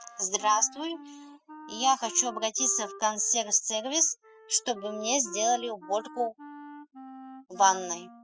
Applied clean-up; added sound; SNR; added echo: classical method spectral subtraction.